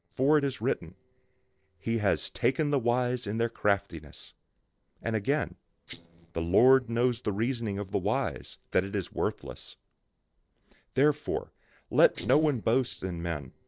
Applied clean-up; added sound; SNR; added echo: neural separator model SepFormer DNS4.